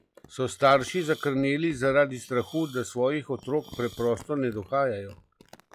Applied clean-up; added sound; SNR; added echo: classical method log-MMSE.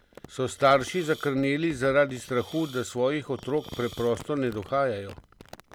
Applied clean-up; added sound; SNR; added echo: none; Crumpling, crinkling + Hiss; 20 dB; none.